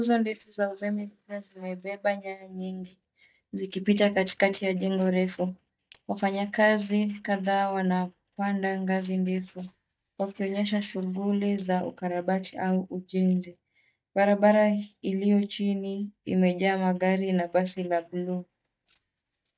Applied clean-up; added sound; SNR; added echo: neural mask model DeepFilterNet 3.